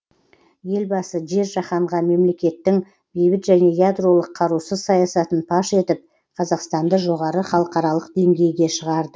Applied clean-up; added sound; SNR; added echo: none; none; none; none.